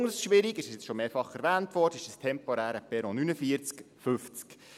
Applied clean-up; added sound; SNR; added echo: none; none; none; none.